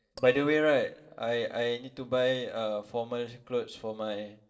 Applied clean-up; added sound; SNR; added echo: neural separator model SepFormer DNS4.